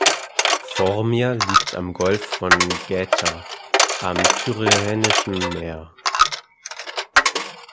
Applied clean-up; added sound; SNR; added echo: none; Coin (dropping); -4 dB; none.